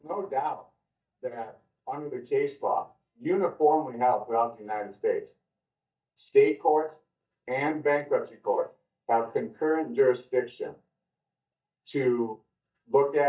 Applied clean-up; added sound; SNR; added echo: neural mask model DeepFilterNet 3.